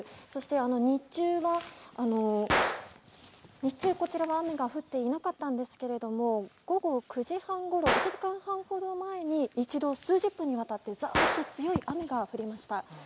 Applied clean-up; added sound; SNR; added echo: none; Gunshot, gunfire; 7 dB; none.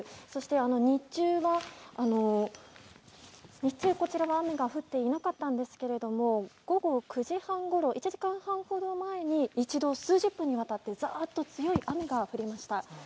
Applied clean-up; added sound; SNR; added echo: none; none; none; none.